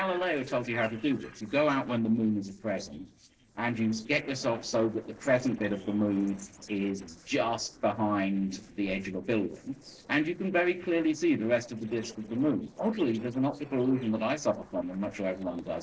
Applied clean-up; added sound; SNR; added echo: neural separator model SepFormer DNS4.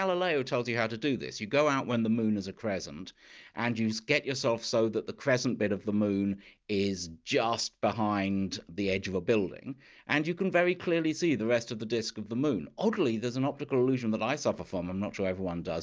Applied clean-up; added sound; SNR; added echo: none; none; none; none.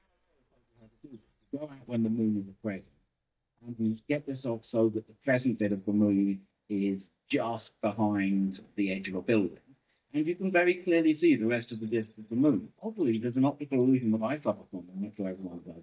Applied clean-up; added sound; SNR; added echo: neural mask model DeepFilterNet 3.